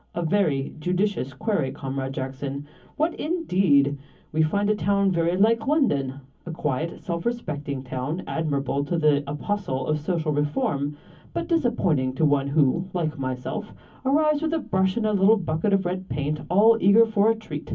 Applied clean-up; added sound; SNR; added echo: none; none; none; reverberation time 0.3 s.